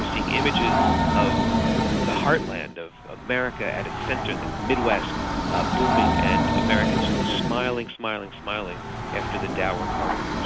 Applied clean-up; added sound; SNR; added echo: none; Train; -4 dB; none.